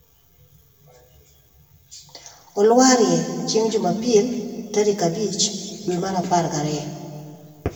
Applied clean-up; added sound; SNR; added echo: none; none; none; reverberation time 2.0 s.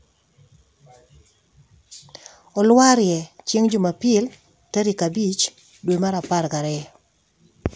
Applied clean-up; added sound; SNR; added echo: none; none; none; none.